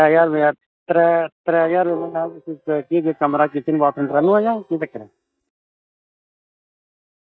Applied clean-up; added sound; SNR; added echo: neural mask model DeepFilterNet 3.